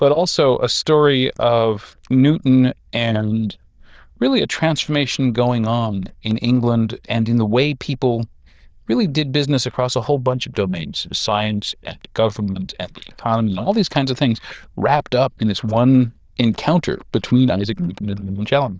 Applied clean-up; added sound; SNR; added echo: neural diffusion model UNIVERSE++.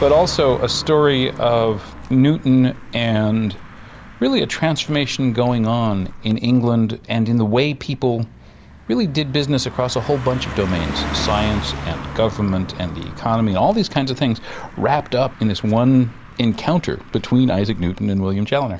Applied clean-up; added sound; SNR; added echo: none; Car passing by; 14 dB; none.